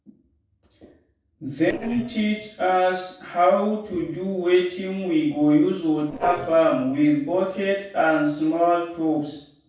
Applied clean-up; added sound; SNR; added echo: neural separator model SepFormer DNS4.